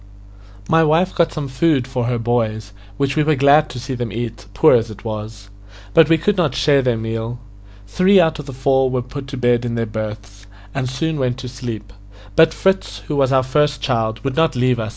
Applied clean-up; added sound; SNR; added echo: none; none; none; none.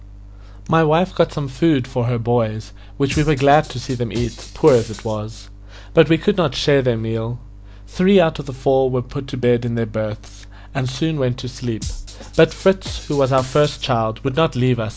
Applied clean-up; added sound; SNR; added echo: none; Drum kit; 14 dB; none.